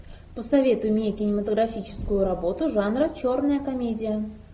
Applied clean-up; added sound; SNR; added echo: none; none; none; none.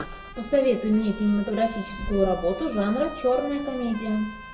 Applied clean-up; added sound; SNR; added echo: none; Trumpet; 16 dB; reverberation time 0.4 s.